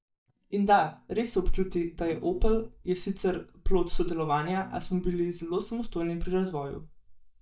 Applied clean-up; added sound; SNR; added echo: neural mask model DeepFilterNet 3.